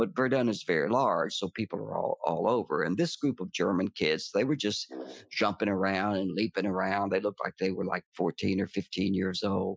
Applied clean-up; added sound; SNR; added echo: classical method Wiener filter.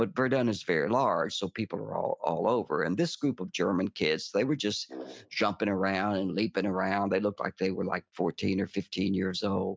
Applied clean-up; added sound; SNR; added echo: neural mask model RNNoise.